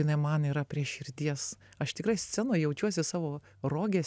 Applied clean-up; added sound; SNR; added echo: none; none; none; none.